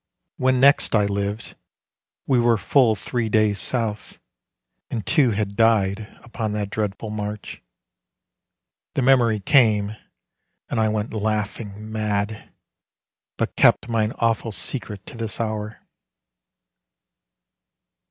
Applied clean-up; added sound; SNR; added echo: none; none; none; none.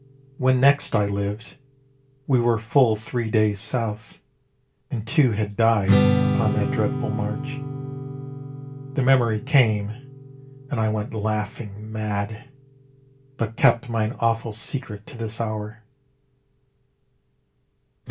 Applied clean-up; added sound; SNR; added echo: none; Strum; 6 dB; reverberation time 0.2 s.